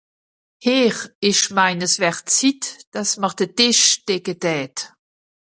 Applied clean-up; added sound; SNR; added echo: none; none; none; none.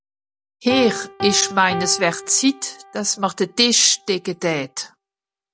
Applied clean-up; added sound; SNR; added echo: none; Piano; 12 dB; none.